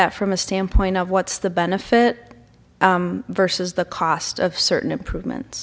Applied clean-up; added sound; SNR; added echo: none; none; none; none.